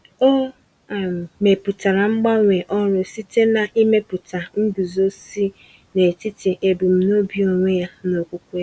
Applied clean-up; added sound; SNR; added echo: none; none; none; none.